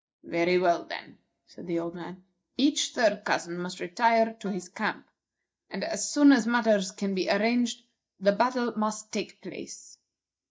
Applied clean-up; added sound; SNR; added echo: neural mask model DeepFilterNet 3.